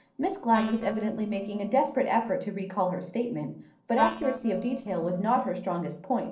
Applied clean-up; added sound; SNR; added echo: neural separator model SepFormer DNS4.